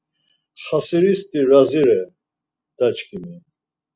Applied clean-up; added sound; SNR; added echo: none; none; none; none.